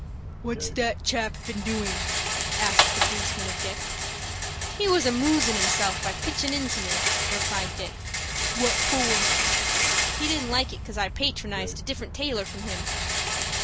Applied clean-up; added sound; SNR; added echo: none; Rattle; -3 dB; none.